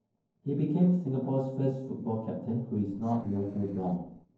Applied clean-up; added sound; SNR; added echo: neural separator model SepFormer DNS4.